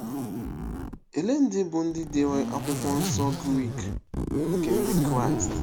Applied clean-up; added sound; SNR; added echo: none; Zipper (clothing); 0 dB; none.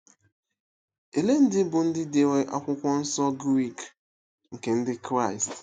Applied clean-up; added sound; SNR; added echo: none; none; none; none.